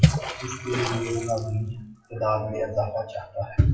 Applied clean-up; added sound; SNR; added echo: classical method WPE with log-MMSE.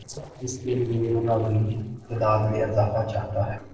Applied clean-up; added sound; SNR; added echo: neural separator model SepFormer DNS4.